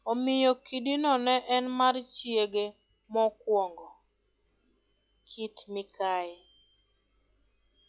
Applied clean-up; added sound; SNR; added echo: classical method log-MMSE.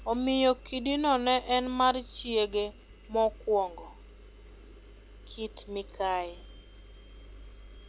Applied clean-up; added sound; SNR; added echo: none; Engine; 18 dB; none.